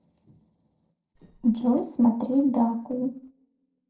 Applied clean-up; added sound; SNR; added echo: neural separator model SepFormer DNS4.